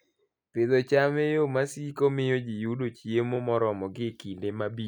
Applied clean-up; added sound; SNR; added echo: none; none; none; none.